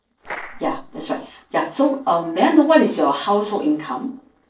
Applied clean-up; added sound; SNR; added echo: neural separator model SepFormer DNS4.